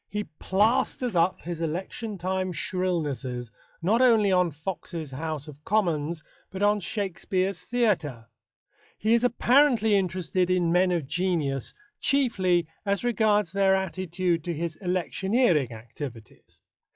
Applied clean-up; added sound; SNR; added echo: classical method log-MMSE.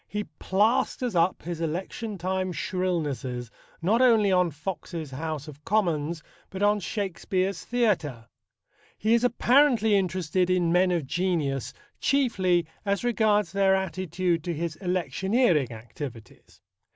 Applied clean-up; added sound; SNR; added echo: none; none; none; none.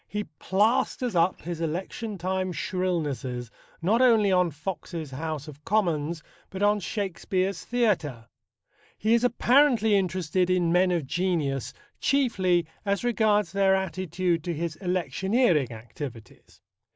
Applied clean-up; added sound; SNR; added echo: neural mask model Resemble Enhance denoiser.